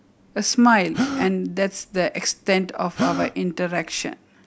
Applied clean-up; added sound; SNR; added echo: none; Gasp; 8 dB; none.